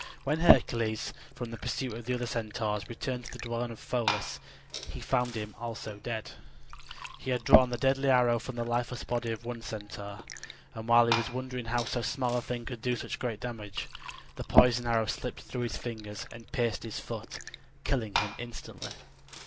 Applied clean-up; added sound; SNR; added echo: none; Liquid; 3 dB; none.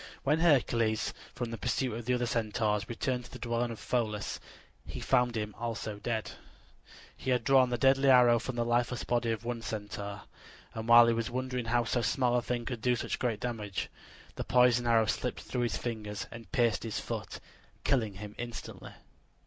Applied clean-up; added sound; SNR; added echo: none; none; none; none.